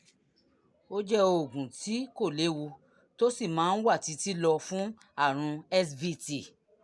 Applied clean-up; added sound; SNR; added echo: none; none; none; none.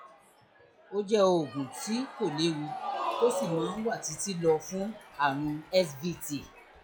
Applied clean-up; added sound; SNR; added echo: classical method log-MMSE.